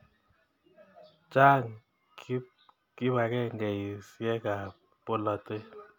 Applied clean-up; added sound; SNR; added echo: none; none; none; none.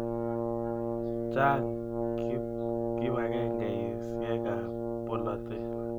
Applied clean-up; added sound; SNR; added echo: none; Brass instrument; -4 dB; none.